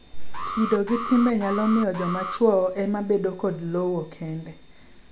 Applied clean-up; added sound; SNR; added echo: none; Alarm; 10 dB; none.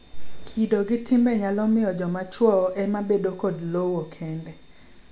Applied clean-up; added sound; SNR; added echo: none; none; none; none.